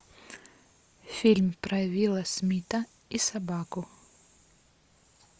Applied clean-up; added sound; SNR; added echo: none; none; none; none.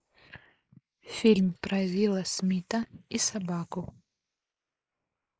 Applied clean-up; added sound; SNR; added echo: neural mask model Resemble Enhance denoiser.